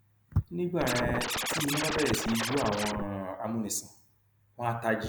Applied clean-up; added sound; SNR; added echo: none; Scratching (performance technique); 1 dB; none.